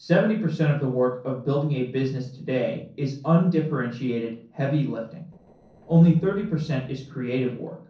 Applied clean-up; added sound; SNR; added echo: neural separator model SepFormer DNS4.